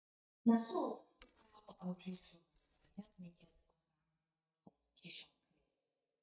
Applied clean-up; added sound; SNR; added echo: neural mask model DeepFilterNet 3.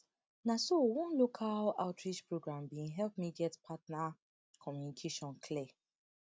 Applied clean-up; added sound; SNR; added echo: none; none; none; none.